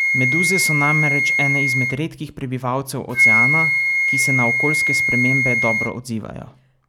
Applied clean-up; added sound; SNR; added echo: none; Wind instrument, woodwind instrument; -4 dB; none.